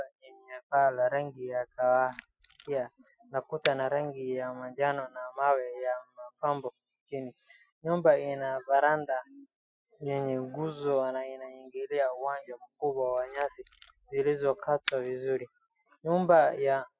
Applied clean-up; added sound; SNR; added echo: classical method spectral subtraction.